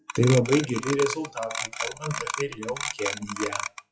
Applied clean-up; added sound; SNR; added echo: classical method WPE with log-MMSE.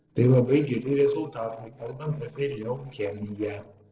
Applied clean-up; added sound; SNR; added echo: neural separator model SepFormer DNS4.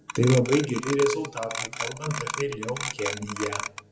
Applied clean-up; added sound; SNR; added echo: none; Clock; 7 dB; reverberation time 1.9 s.